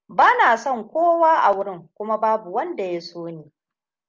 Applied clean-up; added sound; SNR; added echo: none; none; none; none.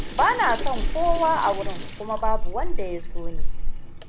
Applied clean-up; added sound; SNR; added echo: none; Sink (filling or washing) / Water tap, faucet; -4 dB; none.